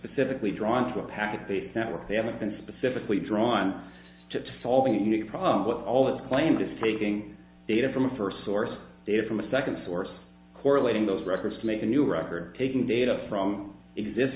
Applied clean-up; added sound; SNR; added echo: none; Rattle (instrument); 19 dB; none.